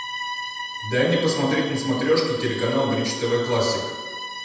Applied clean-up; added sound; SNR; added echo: none; Bowed string instrument; 9 dB; reverberation time 1.1 s.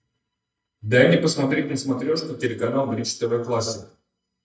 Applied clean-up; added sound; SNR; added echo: neural mask model DeepFilterNet 3.